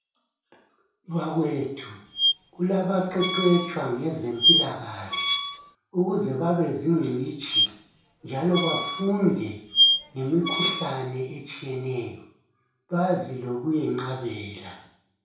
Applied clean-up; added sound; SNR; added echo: none; Squeak; -1 dB; reverberation time 0.6 s.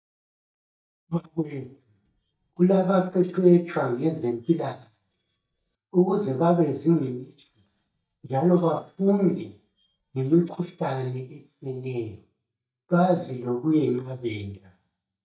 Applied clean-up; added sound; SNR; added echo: neural mask model DeepFilterNet 3.